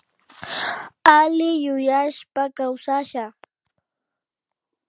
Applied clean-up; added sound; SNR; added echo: none; none; none; none.